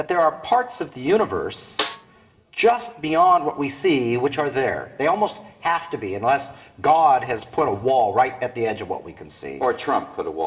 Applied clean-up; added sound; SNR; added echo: none; Snare drum; 7 dB; reverberation time 1.9 s.